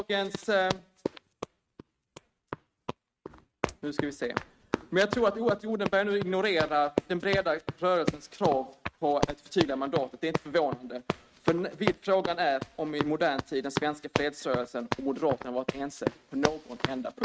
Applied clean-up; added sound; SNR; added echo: neural mask model RNNoise.